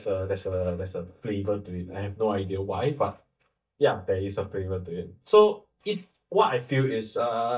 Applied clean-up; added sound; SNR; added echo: neural mask model DeepFilterNet 3.